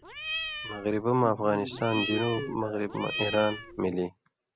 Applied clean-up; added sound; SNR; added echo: none; Cat; 7 dB; none.